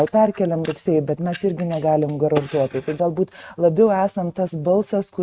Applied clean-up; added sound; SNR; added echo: neural mask model RNNoise.